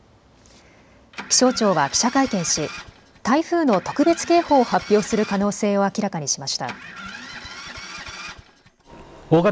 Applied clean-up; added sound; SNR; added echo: none; Engine starting; 15 dB; none.